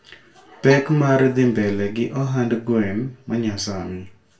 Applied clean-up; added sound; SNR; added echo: none; Bowed string instrument; 18 dB; reverberation time 0.3 s.